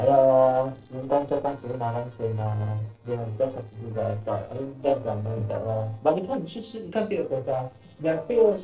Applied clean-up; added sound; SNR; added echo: neural separator model SepFormer DNS4.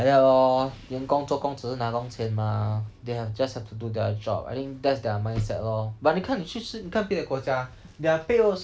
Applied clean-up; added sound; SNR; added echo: none; none; none; none.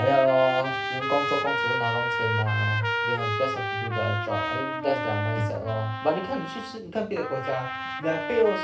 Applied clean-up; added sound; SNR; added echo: none; Trumpet; 3 dB; reverberation time 0.3 s.